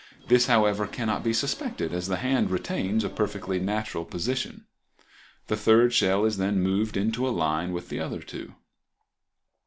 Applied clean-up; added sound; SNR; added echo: none; Subway, metro, underground / Sliding door; 19 dB; none.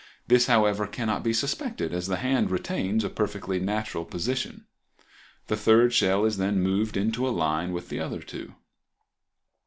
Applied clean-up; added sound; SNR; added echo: none; none; none; none.